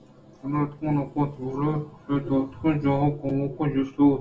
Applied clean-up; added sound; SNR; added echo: none; none; none; reverberation time 0.2 s.